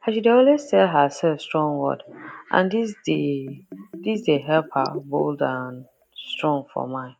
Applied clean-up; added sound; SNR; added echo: none; Bathtub (filling or washing); 16 dB; none.